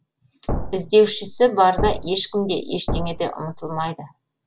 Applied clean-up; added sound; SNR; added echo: none; Thump, thud; 6 dB; none.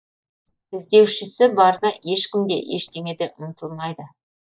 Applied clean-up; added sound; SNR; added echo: neural mask model DeepFilterNet 3.